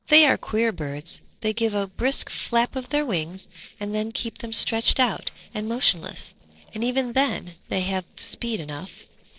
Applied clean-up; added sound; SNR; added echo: neural separator model SepFormer DNS4.